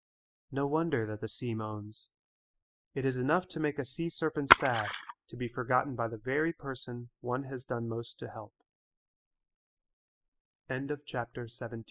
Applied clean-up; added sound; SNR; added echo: classical method spectral subtraction.